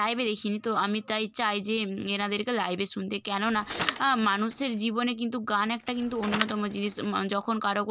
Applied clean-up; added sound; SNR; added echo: none; Bicycle; 10 dB; none.